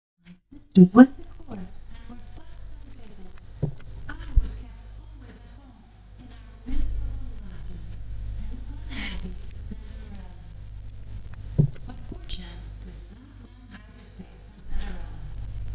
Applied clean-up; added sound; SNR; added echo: neural mask model DeepFilterNet 3.